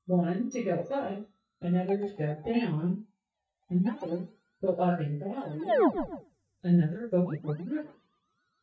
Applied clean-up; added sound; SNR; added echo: neural mask model DeepFilterNet 3.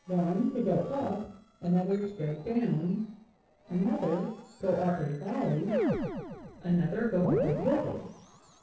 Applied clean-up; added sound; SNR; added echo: neural separator model SepFormer DNS4.